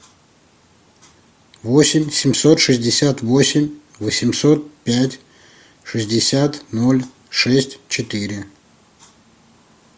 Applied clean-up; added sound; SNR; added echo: none; none; none; none.